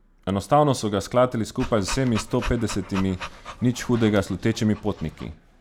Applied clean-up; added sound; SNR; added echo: none; Dog; 12 dB; none.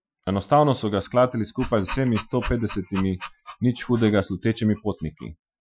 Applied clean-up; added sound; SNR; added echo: classical method Wiener filter.